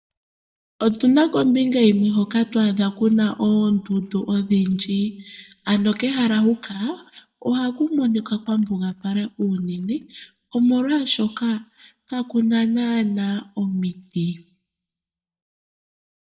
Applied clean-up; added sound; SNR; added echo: neural mask model DeepFilterNet 3.